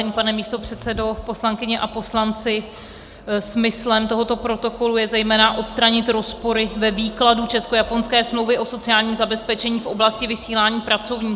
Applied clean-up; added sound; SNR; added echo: none; none; none; none.